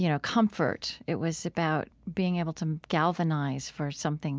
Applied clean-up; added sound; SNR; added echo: none; none; none; none.